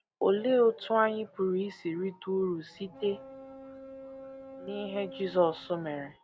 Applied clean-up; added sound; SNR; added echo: none; Boat, Water vehicle; 16 dB; none.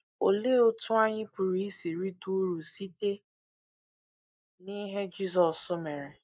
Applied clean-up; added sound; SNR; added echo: neural mask model Resemble Enhance denoiser.